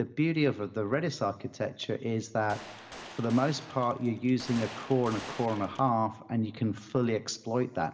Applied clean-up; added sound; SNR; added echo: none; Gunshot, gunfire; 14 dB; reverberation time 1.2 s.